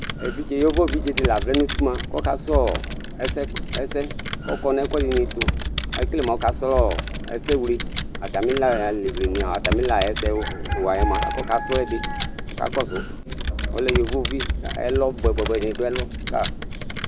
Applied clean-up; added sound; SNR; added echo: none; Computer keyboard; 2 dB; none.